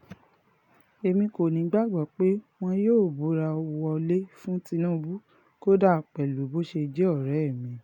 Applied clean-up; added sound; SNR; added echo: none; none; none; none.